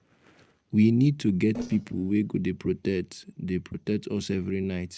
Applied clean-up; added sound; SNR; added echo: neural separator model SepFormer DNS4.